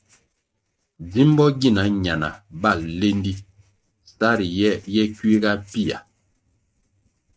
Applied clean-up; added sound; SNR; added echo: neural mask model RNNoise.